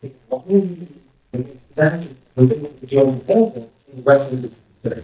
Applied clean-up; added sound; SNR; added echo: neural mask model DeepFilterNet 3.